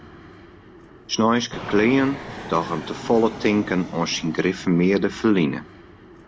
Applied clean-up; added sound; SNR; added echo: none; Fixed-wing aircraft, airplane; 14 dB; none.